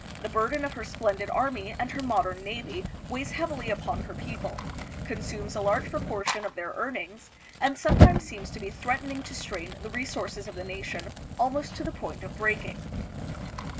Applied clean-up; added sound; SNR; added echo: none; Fire; -1 dB; none.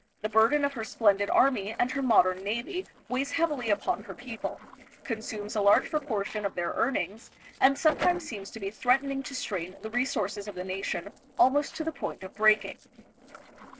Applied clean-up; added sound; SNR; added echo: neural separator model SepFormer DNS4.